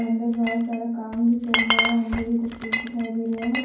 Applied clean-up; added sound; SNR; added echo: none; Glass; 3 dB; reverberation time 0.9 s.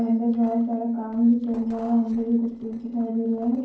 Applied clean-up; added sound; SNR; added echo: neural separator model SepFormer DNS4.